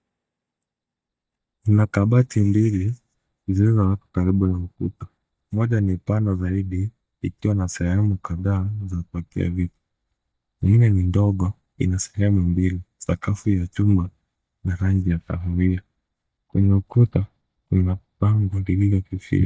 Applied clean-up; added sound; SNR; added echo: neural mask model DeepFilterNet 3.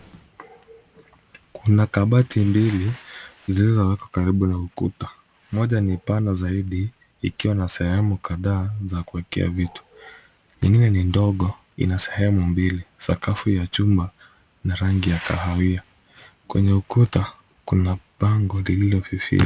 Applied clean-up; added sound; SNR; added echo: none; none; none; none.